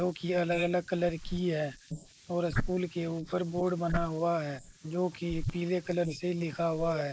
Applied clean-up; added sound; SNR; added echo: neural mask model Resemble Enhance denoiser.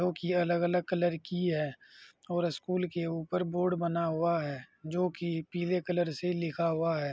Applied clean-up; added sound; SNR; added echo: none; none; none; none.